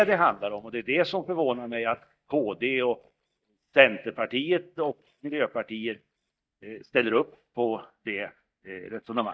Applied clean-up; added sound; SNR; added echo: neural mask model DeepFilterNet 3.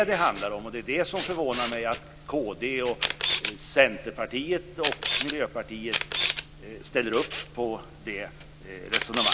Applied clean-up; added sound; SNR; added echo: none; Camera; 2 dB; none.